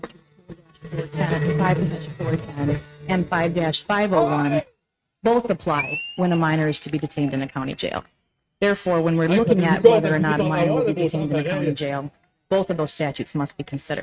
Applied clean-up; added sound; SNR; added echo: neural mask model RNNoise.